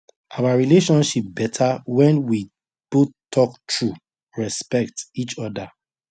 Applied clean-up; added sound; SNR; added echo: none; none; none; none.